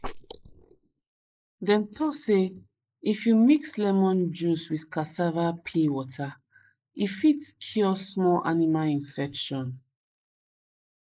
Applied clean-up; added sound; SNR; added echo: neural mask model Resemble Enhance denoiser.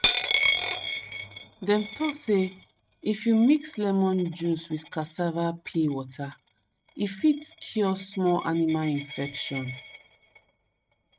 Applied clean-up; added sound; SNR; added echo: neural mask model RNNoise.